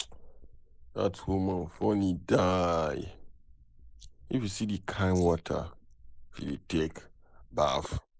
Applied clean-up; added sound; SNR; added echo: neural mask model Resemble Enhance denoiser.